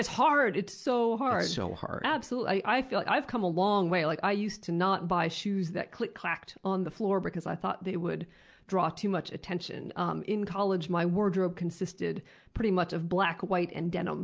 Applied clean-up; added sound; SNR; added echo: none; none; none; none.